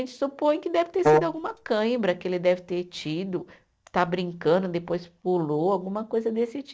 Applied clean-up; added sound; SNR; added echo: neural mask model DeepFilterNet 3.